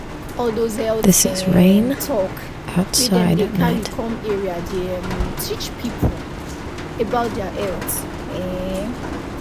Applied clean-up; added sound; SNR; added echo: none; Rain; -3 dB; none.